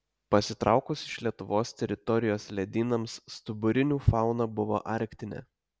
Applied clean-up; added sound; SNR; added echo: none; none; none; none.